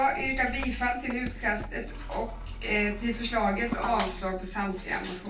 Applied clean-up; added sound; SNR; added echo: none; Motor vehicle (road); 8 dB; reverberation time 0.3 s.